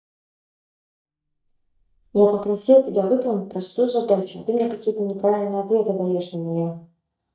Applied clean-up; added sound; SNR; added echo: neural mask model DeepFilterNet 3.